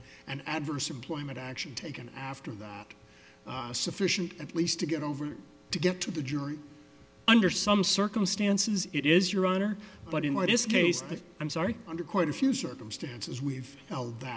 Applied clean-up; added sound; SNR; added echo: none; none; none; none.